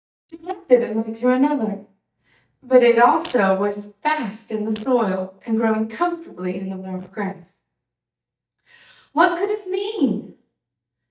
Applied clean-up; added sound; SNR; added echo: neural mask model DeepFilterNet 3.